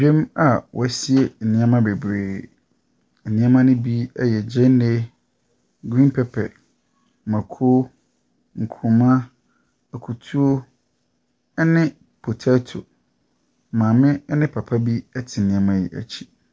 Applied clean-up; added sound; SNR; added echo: none; none; none; none.